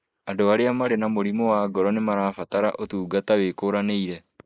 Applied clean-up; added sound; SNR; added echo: neural mask model Resemble Enhance denoiser.